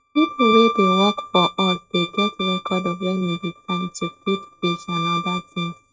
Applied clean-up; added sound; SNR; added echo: neural mask model RNNoise.